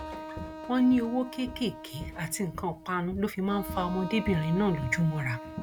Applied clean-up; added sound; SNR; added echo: none; Walk, footsteps + Wind instrument, woodwind instrument; 11 dB; none.